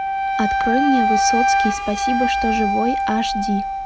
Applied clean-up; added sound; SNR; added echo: none; Wind instrument, woodwind instrument; -3 dB; none.